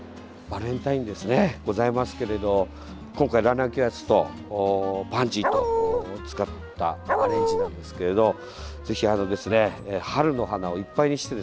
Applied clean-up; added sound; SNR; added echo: none; Dog; -2 dB; none.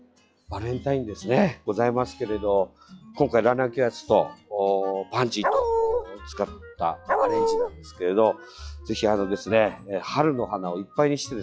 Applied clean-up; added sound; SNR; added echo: classical method log-MMSE.